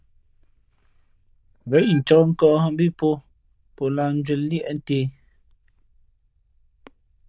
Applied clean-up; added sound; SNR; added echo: neural diffusion model UNIVERSE++.